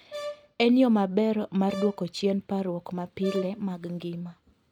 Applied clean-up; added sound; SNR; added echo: none; Brass instrument; 15 dB; none.